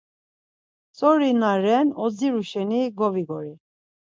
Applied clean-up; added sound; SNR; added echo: none; none; none; none.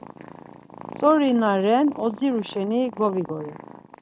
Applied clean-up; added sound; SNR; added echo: neural mask model RNNoise.